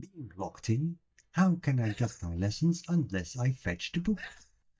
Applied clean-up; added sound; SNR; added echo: neural mask model DeepFilterNet 3.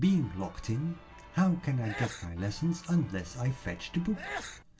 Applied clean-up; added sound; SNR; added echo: none; Sneeze / Church bell; 14 dB; reverberation time 0.2 s.